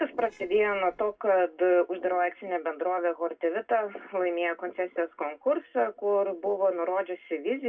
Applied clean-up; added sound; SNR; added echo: neural separator model SepFormer DNS4.